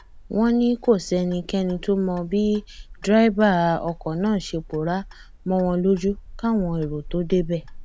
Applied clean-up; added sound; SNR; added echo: none; Clock; 17 dB; none.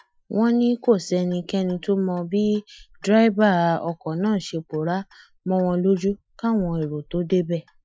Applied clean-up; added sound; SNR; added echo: classical method Wiener filter.